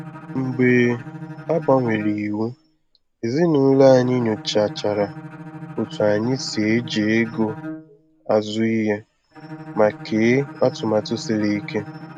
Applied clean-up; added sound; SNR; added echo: none; Bowed string instrument; 15 dB; none.